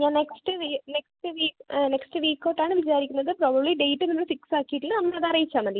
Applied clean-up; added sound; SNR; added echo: none; none; none; none.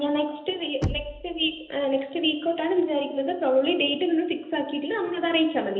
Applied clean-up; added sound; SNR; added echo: none; Knock; 10 dB; reverberation time 0.8 s.